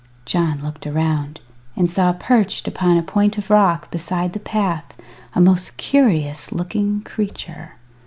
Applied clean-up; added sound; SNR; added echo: none; none; none; none.